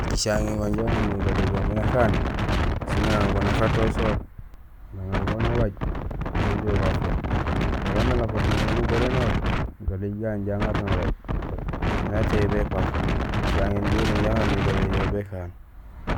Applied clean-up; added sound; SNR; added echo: none; Wind; -3 dB; none.